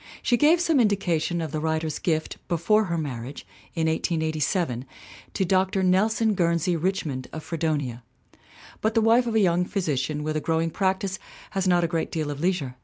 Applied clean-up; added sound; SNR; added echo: none; none; none; none.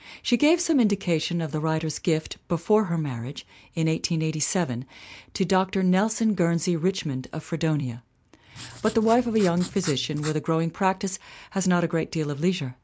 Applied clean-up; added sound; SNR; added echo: none; Writing; 15 dB; none.